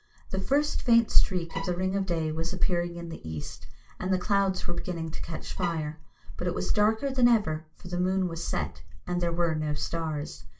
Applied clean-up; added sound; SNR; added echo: none; Bowed string instrument; 17 dB; reverberation time 0.2 s.